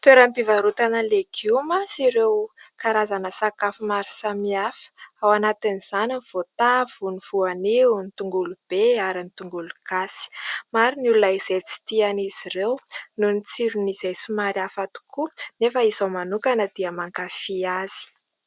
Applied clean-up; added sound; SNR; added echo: none; none; none; none.